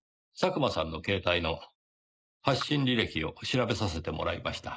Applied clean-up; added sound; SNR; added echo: neural mask model Resemble Enhance denoiser.